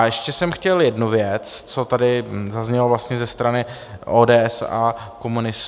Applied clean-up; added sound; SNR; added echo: none; none; none; none.